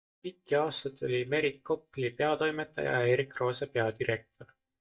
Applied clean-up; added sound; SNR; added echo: neural mask model DeepFilterNet 3.